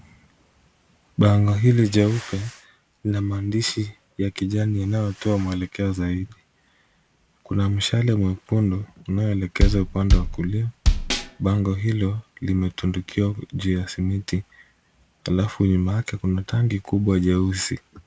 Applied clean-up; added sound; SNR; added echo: none; Bass drum; -2 dB; none.